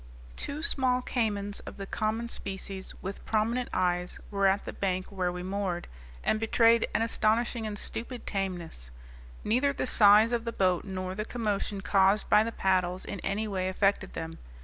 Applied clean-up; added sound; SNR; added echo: none; none; none; none.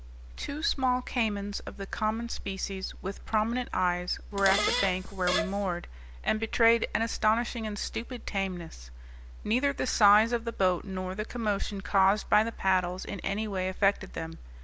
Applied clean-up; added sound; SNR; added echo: none; Fart; 3 dB; none.